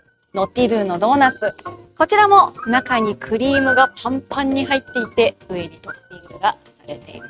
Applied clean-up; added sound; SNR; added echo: neural mask model RNNoise.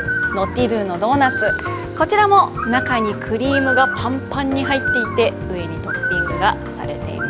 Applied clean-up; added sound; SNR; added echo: none; Bird; 6 dB; none.